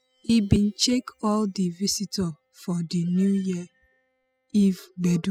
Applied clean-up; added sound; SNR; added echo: classical method spectral subtraction.